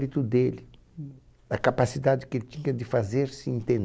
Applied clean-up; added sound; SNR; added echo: none; none; none; none.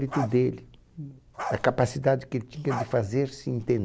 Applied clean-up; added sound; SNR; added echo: none; Bark; 12 dB; none.